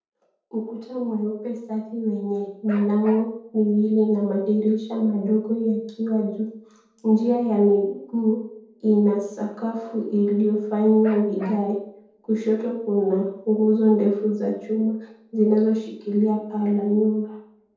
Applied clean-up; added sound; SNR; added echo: none; Bark; 19 dB; reverberation time 0.7 s.